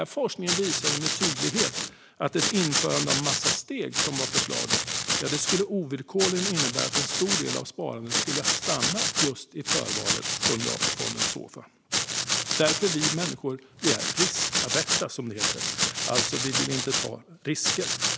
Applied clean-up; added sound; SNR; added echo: none; Domestic sounds, home sounds; -3 dB; none.